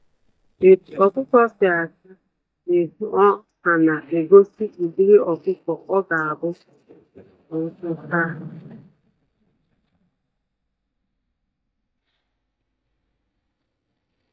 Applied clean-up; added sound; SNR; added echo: neural mask model DeepFilterNet 3.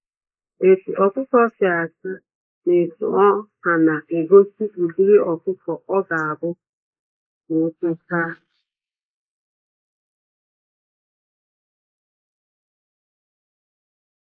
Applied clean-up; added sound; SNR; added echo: neural mask model Resemble Enhance denoiser.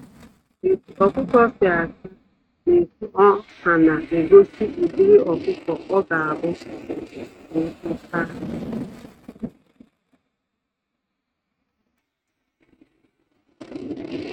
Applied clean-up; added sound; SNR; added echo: neural mask model RNNoise.